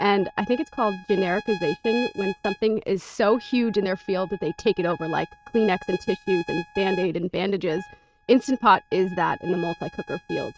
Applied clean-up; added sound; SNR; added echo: neural mask model RNNoise.